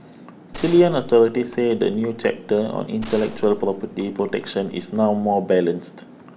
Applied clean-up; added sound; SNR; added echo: none; Gunshot, gunfire; 17 dB; none.